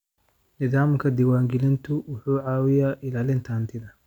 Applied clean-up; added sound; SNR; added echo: none; none; none; none.